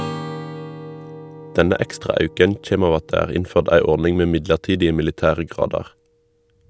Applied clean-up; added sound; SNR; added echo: none; Acoustic guitar / Strum; 16 dB; none.